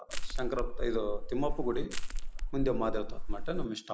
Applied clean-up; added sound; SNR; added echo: none; Crushing; -4 dB; none.